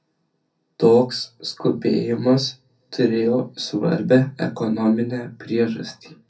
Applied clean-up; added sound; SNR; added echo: none; none; none; reverberation time 0.3 s.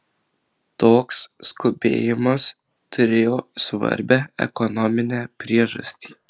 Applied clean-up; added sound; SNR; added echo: none; none; none; none.